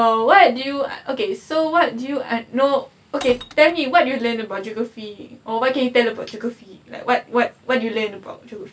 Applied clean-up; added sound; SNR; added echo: none; Glass; 17 dB; none.